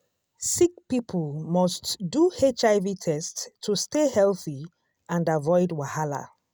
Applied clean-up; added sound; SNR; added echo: none; none; none; none.